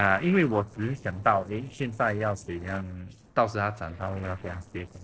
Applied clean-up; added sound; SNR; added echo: neural separator model SepFormer DNS4.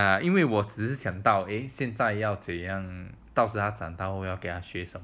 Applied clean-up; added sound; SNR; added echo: none; none; none; none.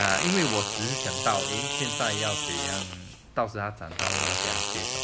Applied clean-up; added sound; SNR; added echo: none; Fart; -1 dB; none.